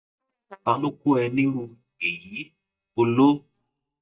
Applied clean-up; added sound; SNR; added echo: neural mask model DeepFilterNet 3.